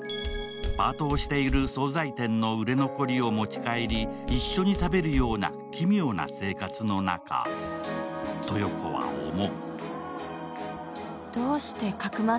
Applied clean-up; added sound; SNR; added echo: none; Walk, footsteps; 4 dB; none.